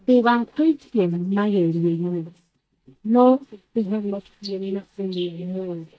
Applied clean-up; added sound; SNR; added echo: neural mask model DeepFilterNet 3.